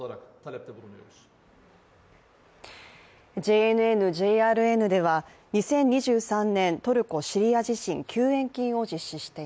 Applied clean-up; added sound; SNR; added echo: none; none; none; none.